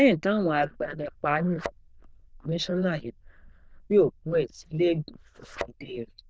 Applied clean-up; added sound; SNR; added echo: neural diffusion model UNIVERSE++.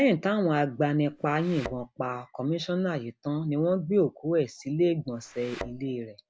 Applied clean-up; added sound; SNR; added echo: none; Thump, thud; 14 dB; none.